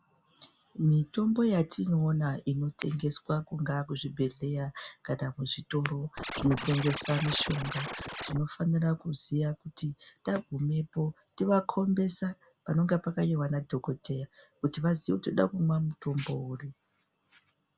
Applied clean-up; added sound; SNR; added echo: none; Scratching (performance technique); 6 dB; none.